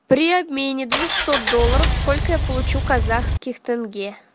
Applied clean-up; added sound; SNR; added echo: none; Engine; -2 dB; none.